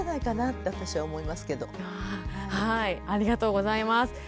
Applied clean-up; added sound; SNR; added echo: none; none; none; none.